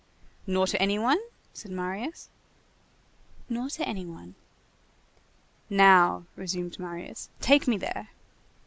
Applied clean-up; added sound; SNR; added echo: none; none; none; none.